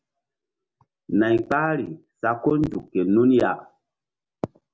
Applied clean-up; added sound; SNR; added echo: none; none; none; none.